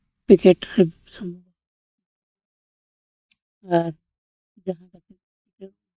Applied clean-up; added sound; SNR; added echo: neural mask model DeepFilterNet 3.